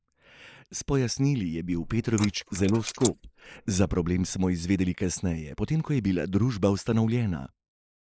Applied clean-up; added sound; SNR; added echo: neural mask model Resemble Enhance denoiser.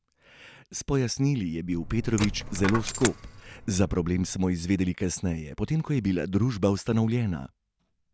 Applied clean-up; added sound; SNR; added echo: none; Coin (dropping); 8 dB; none.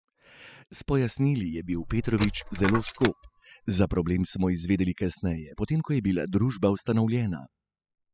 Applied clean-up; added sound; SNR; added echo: classical method spectral subtraction.